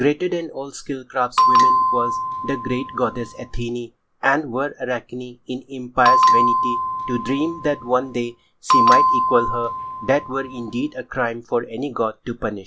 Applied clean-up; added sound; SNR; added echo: none; Bell; -4 dB; none.